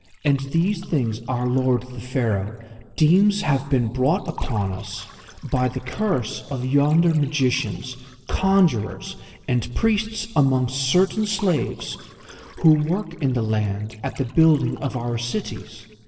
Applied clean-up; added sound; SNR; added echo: neural separator model SepFormer DNS4.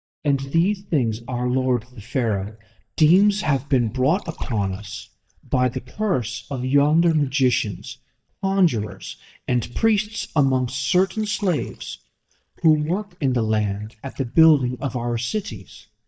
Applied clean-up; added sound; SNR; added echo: neural mask model DeepFilterNet 3.